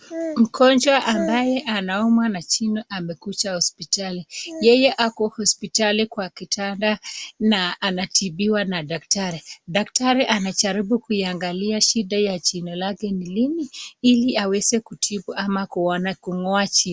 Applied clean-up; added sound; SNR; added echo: none; none; none; none.